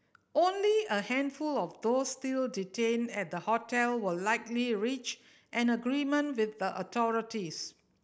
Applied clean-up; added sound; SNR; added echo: none; none; none; none.